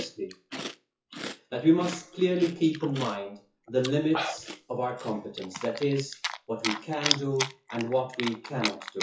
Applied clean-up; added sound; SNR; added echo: classical method WPE with log-MMSE.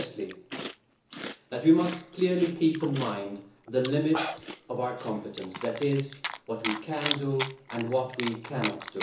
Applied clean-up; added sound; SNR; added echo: none; Chewing, mastication; 8 dB; reverberation time 0.7 s.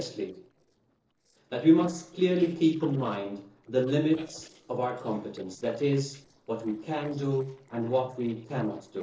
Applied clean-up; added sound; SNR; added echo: neural separator model SepFormer DNS4.